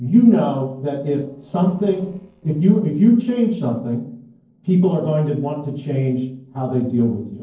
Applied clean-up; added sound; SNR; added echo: neural separator model SepFormer DNS4.